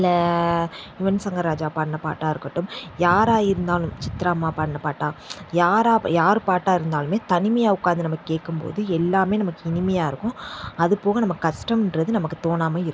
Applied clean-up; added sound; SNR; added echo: none; none; none; none.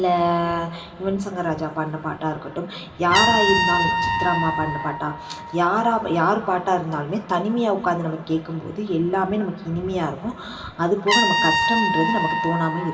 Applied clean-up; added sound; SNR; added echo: none; Trumpet; 3 dB; reverberation time 2.1 s.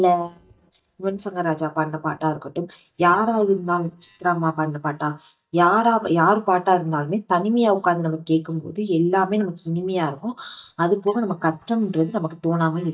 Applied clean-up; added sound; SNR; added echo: neural mask model DeepFilterNet 3.